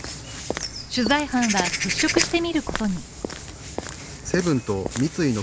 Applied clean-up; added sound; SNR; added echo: none; Walk, footsteps / Bird vocalization, bird call, bird song; 4 dB; none.